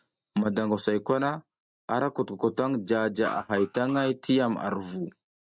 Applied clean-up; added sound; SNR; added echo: neural mask model RNNoise.